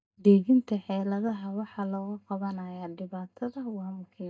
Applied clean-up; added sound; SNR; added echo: neural mask model DeepFilterNet 3.